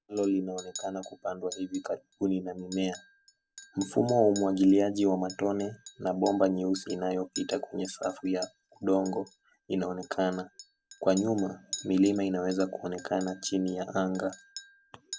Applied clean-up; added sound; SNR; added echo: none; Chink, clink; 18 dB; none.